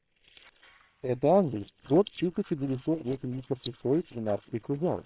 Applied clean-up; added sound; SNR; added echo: neural separator model SepFormer WHAM!.